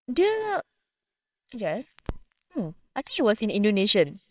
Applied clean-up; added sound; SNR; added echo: neural separator model SepFormer WHAMR!.